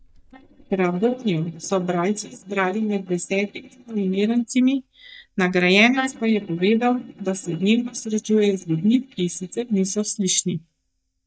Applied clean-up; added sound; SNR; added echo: neural mask model DeepFilterNet 3.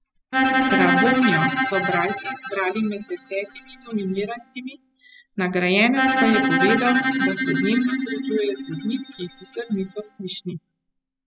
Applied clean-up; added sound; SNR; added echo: classical method spectral subtraction.